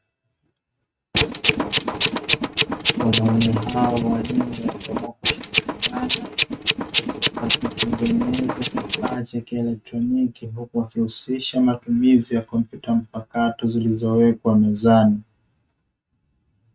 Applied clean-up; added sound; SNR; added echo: neural mask model RNNoise.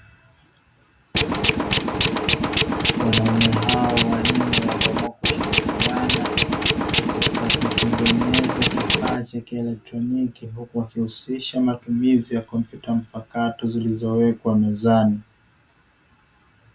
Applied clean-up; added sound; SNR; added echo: none; Tools; -3 dB; none.